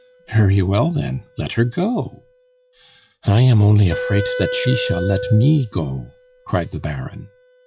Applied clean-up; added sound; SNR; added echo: classical method log-MMSE.